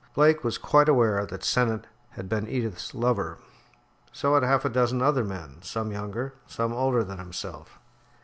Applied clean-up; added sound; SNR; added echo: none; none; none; none.